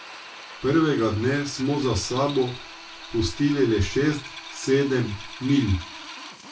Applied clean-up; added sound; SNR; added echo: none; Drill; 15 dB; reverberation time 0.1 s.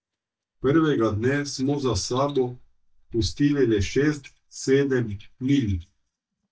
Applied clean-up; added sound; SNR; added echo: neural mask model DeepFilterNet 3.